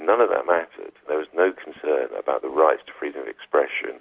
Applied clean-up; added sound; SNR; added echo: none; none; none; none.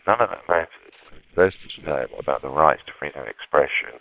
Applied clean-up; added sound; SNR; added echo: neural separator model SepFormer WHAM!.